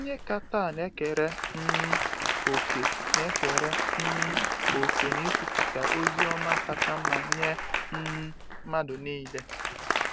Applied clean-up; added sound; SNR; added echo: none; Applause; -4 dB; none.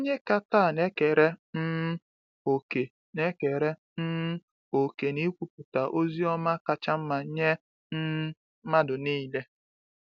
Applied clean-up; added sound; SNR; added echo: none; none; none; none.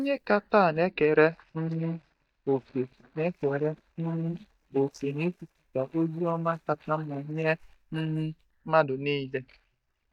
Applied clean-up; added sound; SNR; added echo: neural mask model DeepFilterNet 3.